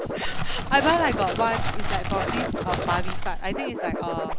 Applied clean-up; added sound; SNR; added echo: none; Scratching (performance technique) + Crackle; -1 dB; none.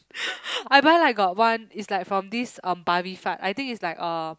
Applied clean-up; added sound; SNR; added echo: none; none; none; none.